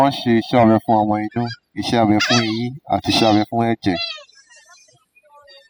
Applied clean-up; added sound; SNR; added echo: classical method spectral subtraction.